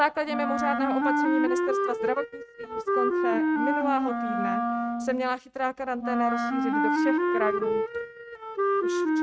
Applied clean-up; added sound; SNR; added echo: neural mask model RNNoise.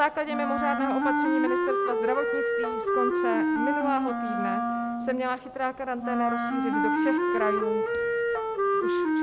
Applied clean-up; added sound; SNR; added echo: none; Wind instrument, woodwind instrument; -5 dB; none.